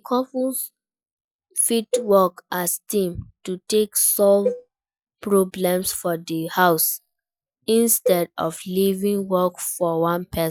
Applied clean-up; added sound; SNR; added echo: classical method log-MMSE.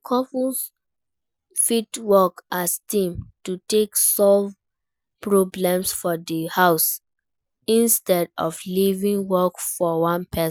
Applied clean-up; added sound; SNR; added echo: none; none; none; none.